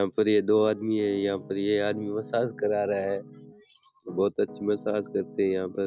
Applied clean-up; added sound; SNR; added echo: none; Piano; 18 dB; none.